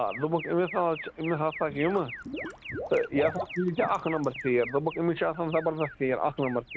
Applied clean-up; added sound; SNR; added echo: none; Liquid + Alarm; 12 dB; none.